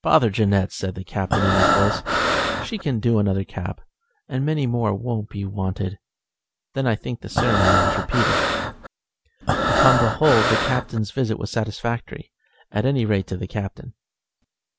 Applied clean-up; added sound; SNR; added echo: none; Breathing; -3 dB; none.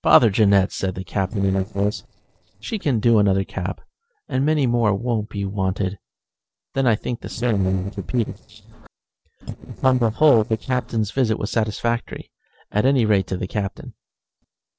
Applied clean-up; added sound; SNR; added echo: neural separator model SepFormer DNS4.